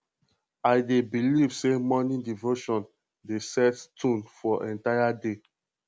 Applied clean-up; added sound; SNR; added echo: none; none; none; none.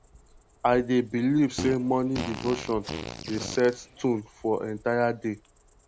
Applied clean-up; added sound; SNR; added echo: none; Fart + Cricket; 13 dB; none.